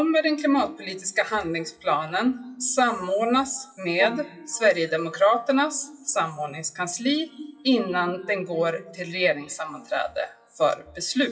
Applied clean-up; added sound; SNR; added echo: classical method WPE with log-MMSE.